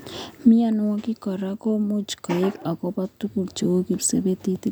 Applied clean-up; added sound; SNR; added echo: none; none; none; none.